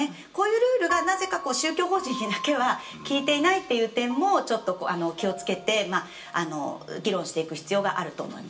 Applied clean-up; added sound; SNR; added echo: none; Piano; 15 dB; reverberation time 0.2 s.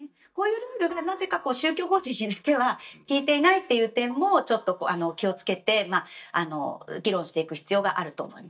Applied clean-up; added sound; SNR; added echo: neural mask model DeepFilterNet 3.